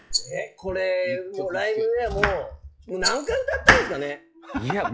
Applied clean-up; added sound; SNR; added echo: classical method log-MMSE.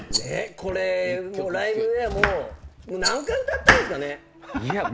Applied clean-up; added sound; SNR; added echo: none; Rattle + Domestic sounds, home sounds; 1 dB; none.